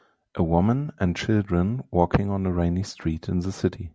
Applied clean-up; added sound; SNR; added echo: none; none; none; none.